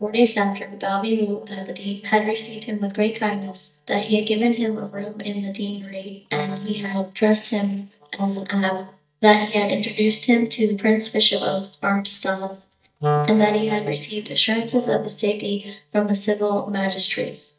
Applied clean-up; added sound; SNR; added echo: neural mask model DeepFilterNet 3.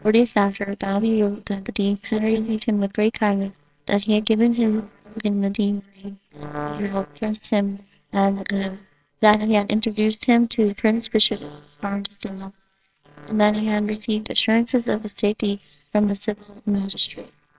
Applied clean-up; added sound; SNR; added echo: neural separator model SepFormer WHAMR!.